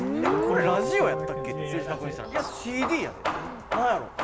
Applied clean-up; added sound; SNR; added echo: none; Guitar + Hammer / Wood; -1 dB; none.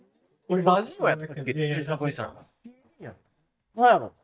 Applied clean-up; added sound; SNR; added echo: neural mask model DeepFilterNet 3.